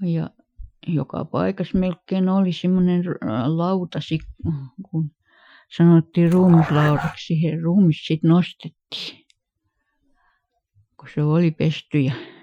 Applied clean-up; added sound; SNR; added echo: classical method Wiener filter.